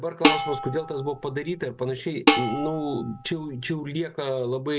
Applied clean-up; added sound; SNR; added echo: none; Dishes, pots, and pans; -2 dB; none.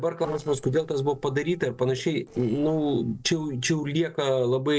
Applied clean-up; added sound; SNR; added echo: neural separator model SepFormer DNS4.